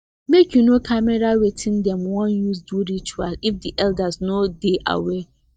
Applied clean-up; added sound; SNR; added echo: neural mask model DeepFilterNet 3.